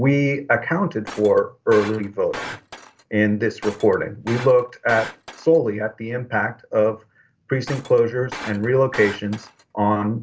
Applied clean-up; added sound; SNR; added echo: none; Shatter; 15 dB; none.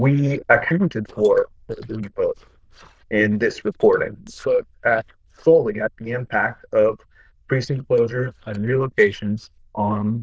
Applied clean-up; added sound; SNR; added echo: neural diffusion model UNIVERSE++.